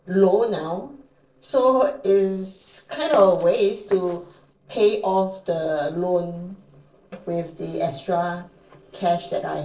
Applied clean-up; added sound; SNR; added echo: neural separator model SepFormer DNS4.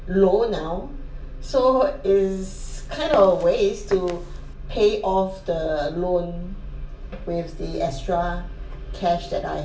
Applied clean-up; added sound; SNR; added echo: none; Walk, footsteps; 16 dB; reverberation time 0.3 s.